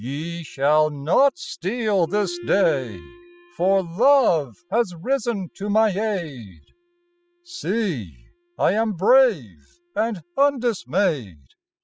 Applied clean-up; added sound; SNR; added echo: classical method spectral subtraction.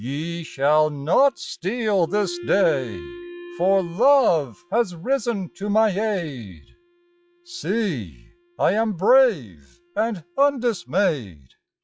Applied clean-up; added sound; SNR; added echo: classical method log-MMSE.